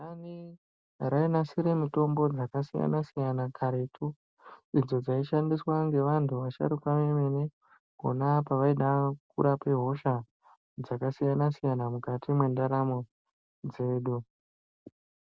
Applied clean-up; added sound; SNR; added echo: none; none; none; none.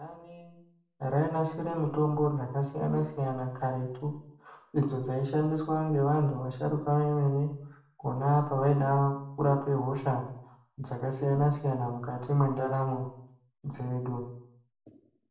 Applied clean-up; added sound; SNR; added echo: none; none; none; reverberation time 0.6 s.